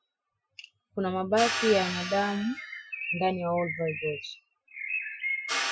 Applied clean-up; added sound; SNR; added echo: classical method Wiener filter.